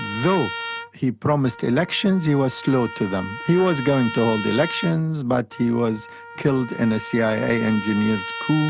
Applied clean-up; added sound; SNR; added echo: none; Trumpet; 12 dB; none.